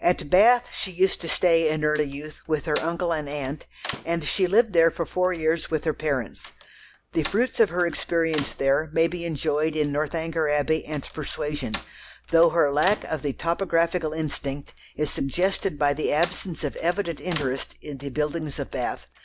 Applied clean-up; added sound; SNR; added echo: none; Slam; 19 dB; none.